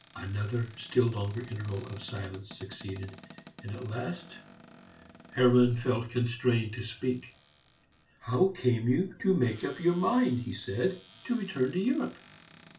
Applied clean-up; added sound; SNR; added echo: none; Cupboard open or close; 18 dB; reverberation time 0.3 s.